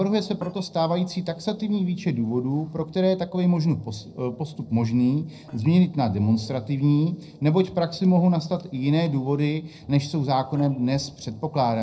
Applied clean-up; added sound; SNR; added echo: neural separator model SepFormer DNS4.